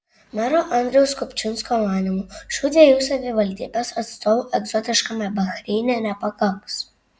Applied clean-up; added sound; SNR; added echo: none; none; none; none.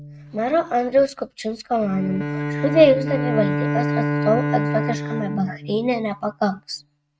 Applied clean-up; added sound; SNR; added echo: neural mask model RNNoise.